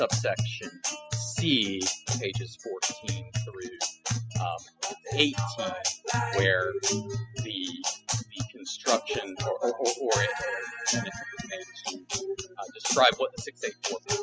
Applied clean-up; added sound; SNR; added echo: classical method spectral subtraction.